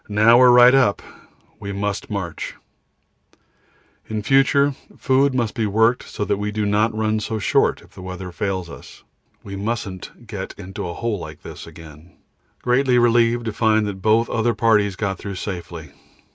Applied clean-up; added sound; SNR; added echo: none; none; none; none.